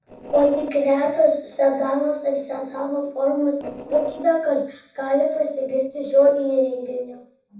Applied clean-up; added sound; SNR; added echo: neural separator model SepFormer DNS4.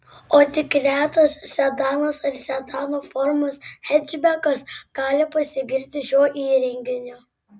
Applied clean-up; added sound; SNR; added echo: none; none; none; none.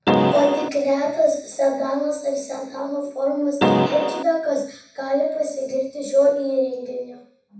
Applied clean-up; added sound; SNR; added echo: none; Keyboard (musical); -3 dB; reverberation time 0.7 s.